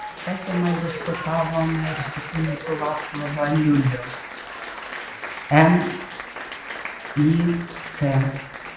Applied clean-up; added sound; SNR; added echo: none; Applause; 10 dB; none.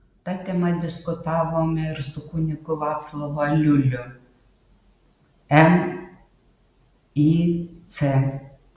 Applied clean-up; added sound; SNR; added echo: none; none; none; none.